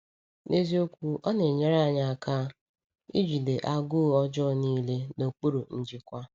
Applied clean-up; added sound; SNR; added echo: none; none; none; none.